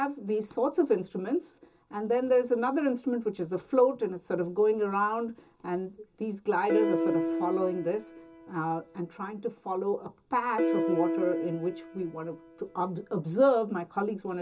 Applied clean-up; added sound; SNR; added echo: none; Piano; 4 dB; reverberation time 0.2 s.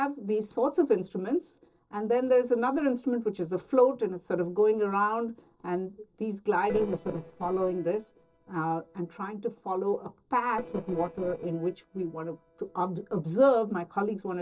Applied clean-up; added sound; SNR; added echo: neural separator model SepFormer DNS4.